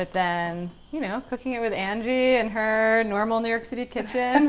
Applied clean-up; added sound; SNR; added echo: none; none; none; none.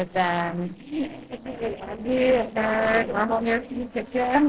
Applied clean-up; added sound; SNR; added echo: neural separator model SepFormer DNS4.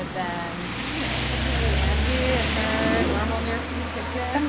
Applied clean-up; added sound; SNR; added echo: none; Rain; -4 dB; none.